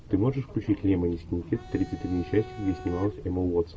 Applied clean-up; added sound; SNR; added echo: none; Bowed string instrument; 16 dB; none.